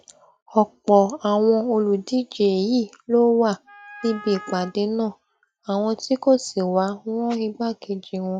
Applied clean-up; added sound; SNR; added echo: none; Wind instrument, woodwind instrument; 18 dB; none.